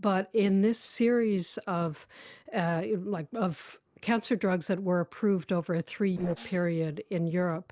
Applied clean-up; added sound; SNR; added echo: neural separator model SepFormer DNS4.